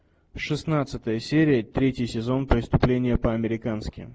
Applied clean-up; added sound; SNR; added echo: none; none; none; none.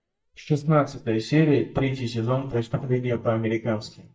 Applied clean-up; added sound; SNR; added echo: neural mask model DeepFilterNet 3.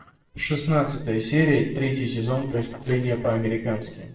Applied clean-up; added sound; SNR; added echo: neural separator model SepFormer DNS4.